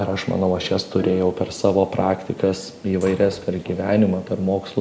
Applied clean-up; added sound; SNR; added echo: none; Slam + Bowed string instrument; 18 dB; none.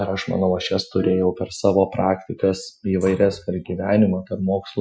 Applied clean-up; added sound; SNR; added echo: classical method Wiener filter.